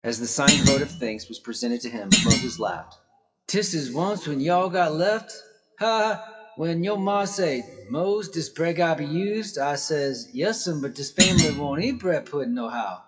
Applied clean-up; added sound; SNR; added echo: classical method WPE with log-MMSE.